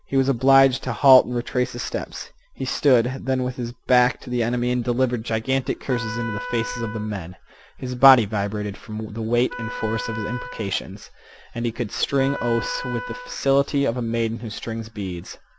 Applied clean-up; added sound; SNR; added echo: none; Wind instrument, woodwind instrument; 12 dB; none.